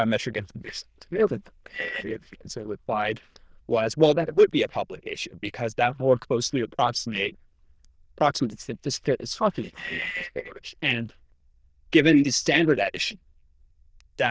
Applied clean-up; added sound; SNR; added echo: neural diffusion model UNIVERSE++.